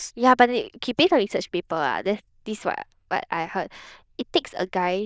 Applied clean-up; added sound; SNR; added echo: neural diffusion model UNIVERSE++.